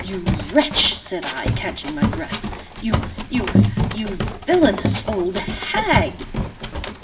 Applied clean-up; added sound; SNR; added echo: none; Run; 0 dB; reverberation time 1.6 s.